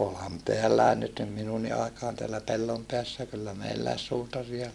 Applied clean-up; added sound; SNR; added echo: none; none; none; none.